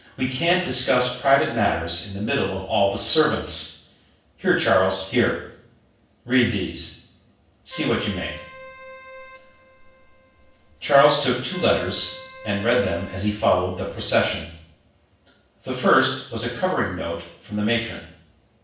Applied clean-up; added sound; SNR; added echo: none; Keyboard (musical); 20 dB; reverberation time 0.7 s.